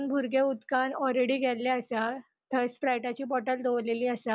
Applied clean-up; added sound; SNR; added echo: none; none; none; none.